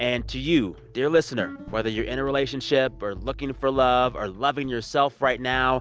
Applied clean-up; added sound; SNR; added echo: none; none; none; none.